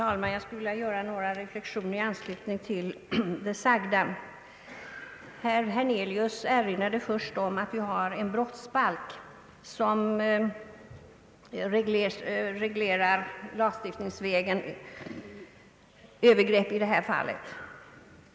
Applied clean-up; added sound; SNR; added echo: none; none; none; none.